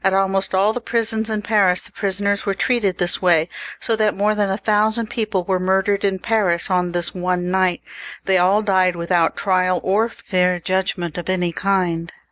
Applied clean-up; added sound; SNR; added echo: none; none; none; none.